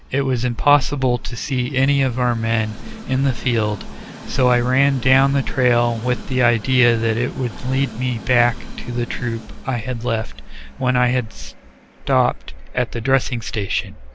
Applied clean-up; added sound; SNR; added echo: none; Train; 18 dB; none.